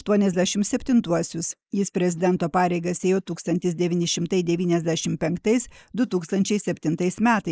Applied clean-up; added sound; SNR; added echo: neural mask model Resemble Enhance denoiser.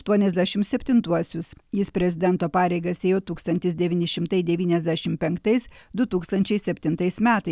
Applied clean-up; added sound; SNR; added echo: none; none; none; none.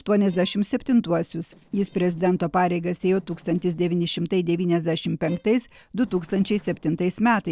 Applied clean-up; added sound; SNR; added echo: neural separator model SepFormer DNS4.